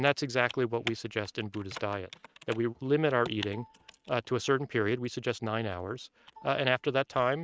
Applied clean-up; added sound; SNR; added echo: neural mask model RNNoise.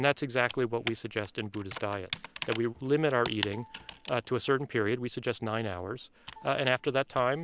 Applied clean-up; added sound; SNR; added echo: none; Computer keyboard; 14 dB; none.